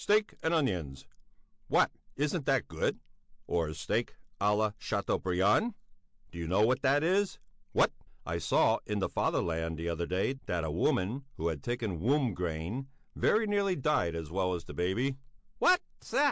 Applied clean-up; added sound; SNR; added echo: none; none; none; none.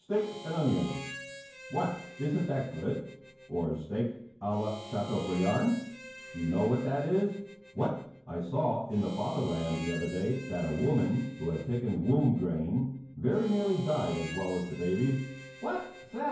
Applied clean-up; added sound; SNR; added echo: none; Harmonica; 16 dB; reverberation time 0.9 s.